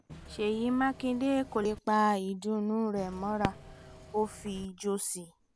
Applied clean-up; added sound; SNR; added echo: none; Fireworks + Engine / Mechanisms; 15 dB; none.